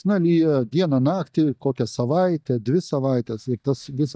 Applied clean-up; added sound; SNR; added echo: neural mask model DeepFilterNet 3.